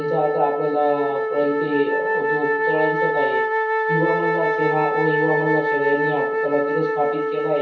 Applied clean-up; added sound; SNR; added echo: none; Wind instrument, woodwind instrument; -2 dB; reverberation time 0.6 s.